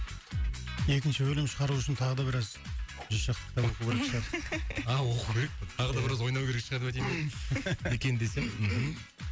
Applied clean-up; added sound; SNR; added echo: none; Whoosh, swoosh, swish; 20 dB; none.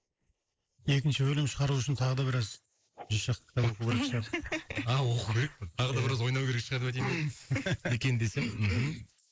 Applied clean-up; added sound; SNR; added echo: neural mask model Resemble Enhance denoiser.